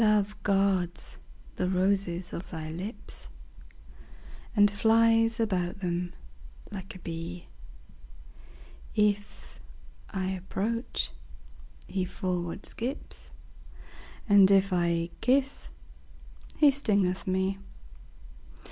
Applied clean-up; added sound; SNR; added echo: none; none; none; none.